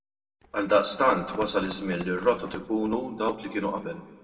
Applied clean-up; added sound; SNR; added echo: none; Run; 17 dB; reverberation time 1.2 s.